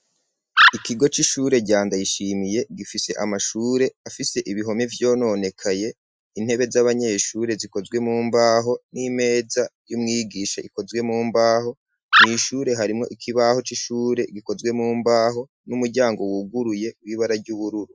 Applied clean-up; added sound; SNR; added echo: classical method Wiener filter.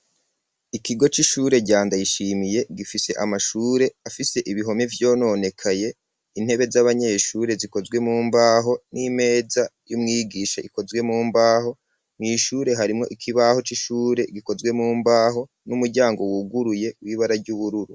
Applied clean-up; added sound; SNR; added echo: none; none; none; none.